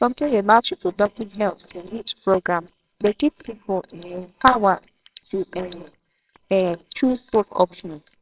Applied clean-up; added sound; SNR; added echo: neural separator model SepFormer WHAMR!.